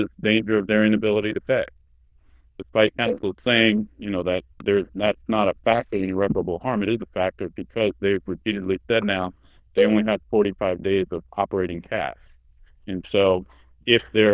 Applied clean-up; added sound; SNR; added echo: neural diffusion model UNIVERSE++.